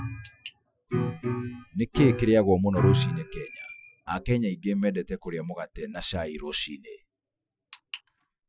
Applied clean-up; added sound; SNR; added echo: classical method Wiener filter.